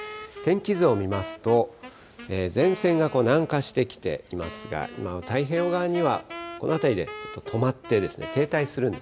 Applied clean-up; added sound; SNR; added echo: none; Wind instrument, woodwind instrument; 15 dB; none.